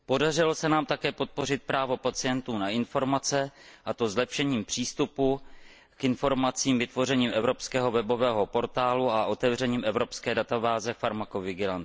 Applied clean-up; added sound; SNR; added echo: none; none; none; none.